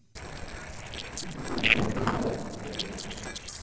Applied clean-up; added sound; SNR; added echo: neural separator model SepFormer DNS4.